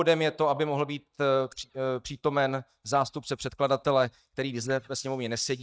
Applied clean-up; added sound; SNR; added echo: neural mask model DeepFilterNet 3.